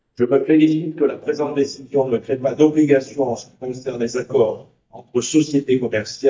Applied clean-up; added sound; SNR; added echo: neural mask model DeepFilterNet 3.